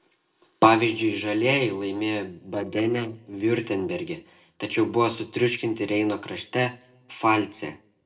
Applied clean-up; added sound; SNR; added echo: neural separator model SepFormer DNS4.